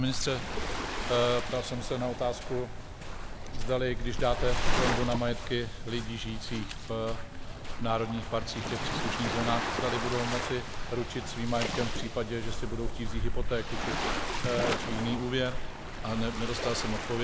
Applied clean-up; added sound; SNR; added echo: none; Waves, surf; -1 dB; none.